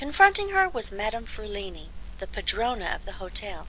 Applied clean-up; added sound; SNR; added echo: none; Crackle; 10 dB; none.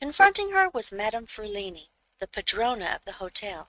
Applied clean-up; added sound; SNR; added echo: neural mask model RNNoise.